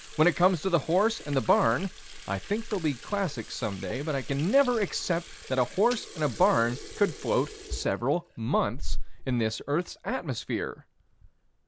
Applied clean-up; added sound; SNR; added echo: none; Sink (filling or washing) / Water tap, faucet; 7 dB; none.